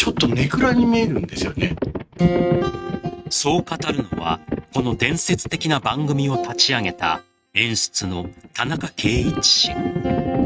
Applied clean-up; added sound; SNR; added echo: neural mask model RNNoise.